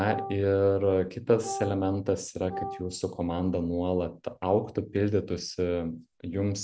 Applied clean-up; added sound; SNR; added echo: none; Wind instrument, woodwind instrument; 10 dB; none.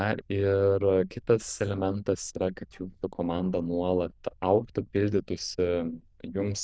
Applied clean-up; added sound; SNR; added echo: neural diffusion model UNIVERSE++.